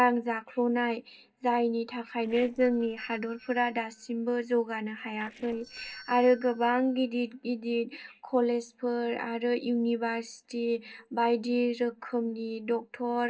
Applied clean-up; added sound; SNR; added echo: neural separator model SepFormer DNS4.